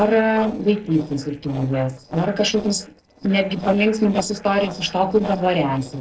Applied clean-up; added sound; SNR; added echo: neural separator model SepFormer DNS4.